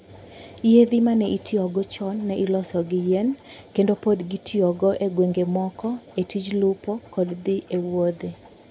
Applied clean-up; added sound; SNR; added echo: none; none; none; none.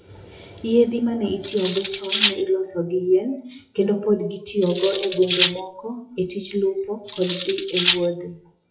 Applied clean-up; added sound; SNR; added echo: classical method WPE with log-MMSE.